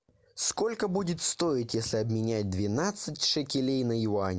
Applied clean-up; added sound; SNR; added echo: none; none; none; none.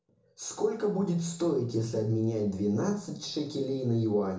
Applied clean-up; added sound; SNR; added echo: none; none; none; reverberation time 0.6 s.